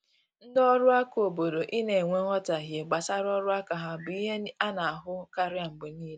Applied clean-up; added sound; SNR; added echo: none; none; none; none.